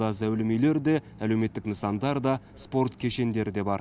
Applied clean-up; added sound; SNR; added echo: none; none; none; none.